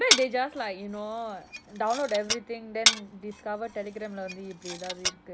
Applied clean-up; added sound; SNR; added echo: none; Glass; -1 dB; none.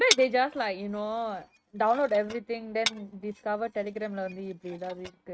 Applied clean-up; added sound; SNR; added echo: neural mask model RNNoise.